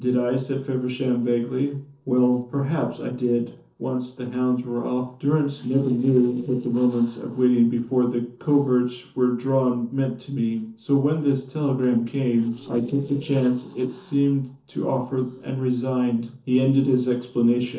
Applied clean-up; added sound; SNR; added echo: neural separator model SepFormer DNS4.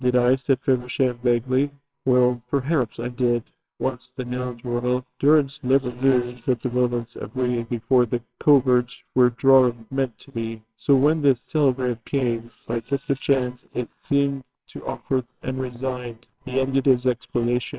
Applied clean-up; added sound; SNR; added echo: neural separator model SepFormer WHAMR!.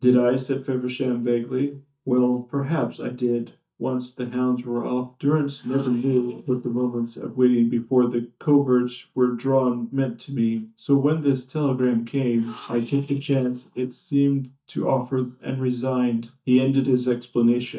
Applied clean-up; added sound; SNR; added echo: neural mask model DeepFilterNet 3.